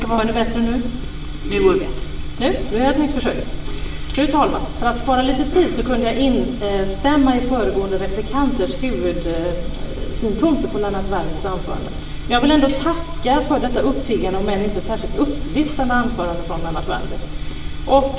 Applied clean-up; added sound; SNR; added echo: none; Cutlery, silverware; 18 dB; reverberation time 0.8 s.